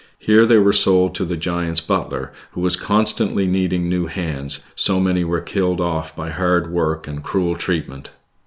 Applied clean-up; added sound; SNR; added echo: none; none; none; none.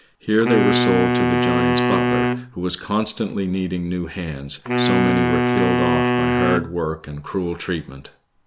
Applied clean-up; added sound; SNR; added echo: none; Wind instrument, woodwind instrument; -3 dB; none.